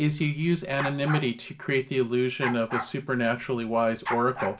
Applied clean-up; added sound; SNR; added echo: none; Bark; 11 dB; reverberation time 0.3 s.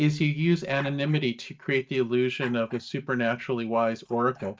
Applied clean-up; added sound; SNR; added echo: neural mask model DeepFilterNet 3.